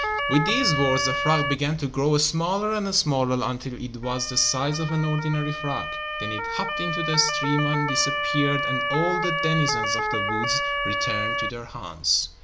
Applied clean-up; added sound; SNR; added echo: none; Motor vehicle (road) / Siren; 3 dB; none.